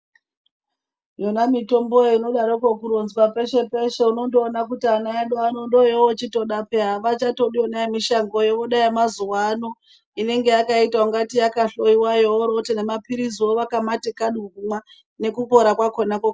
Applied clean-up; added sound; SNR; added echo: none; none; none; none.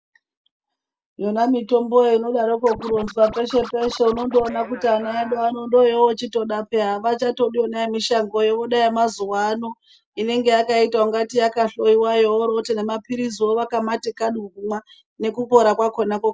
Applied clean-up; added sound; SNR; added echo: none; Scratching (performance technique); 17 dB; none.